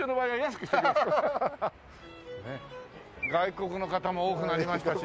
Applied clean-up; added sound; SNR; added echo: none; none; none; none.